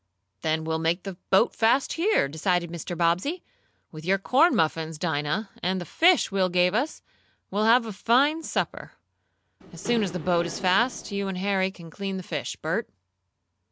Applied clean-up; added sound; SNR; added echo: none; Engine / Mechanisms; 12 dB; none.